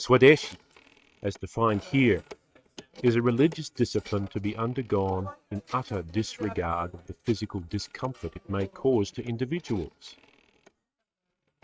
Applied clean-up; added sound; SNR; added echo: neural mask model RNNoise.